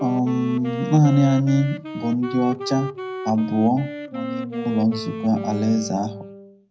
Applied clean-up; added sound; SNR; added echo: none; Wind instrument, woodwind instrument; 9 dB; reverberation time 0.4 s.